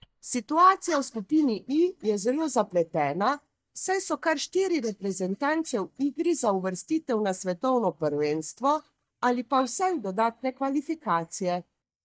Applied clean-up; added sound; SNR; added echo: neural mask model DeepFilterNet 3.